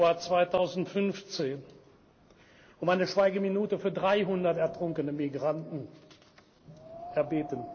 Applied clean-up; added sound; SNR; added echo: none; Wind; 20 dB; none.